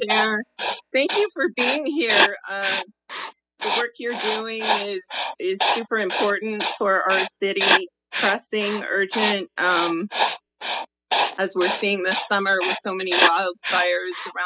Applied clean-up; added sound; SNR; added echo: classical method spectral subtraction.